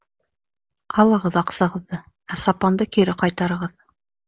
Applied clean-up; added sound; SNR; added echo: none; none; none; none.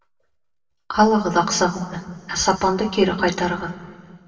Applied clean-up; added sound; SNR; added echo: none; none; none; reverberation time 1.2 s.